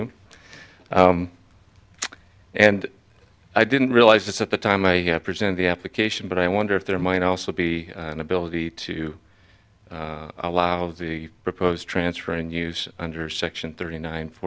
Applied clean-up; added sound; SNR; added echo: none; none; none; none.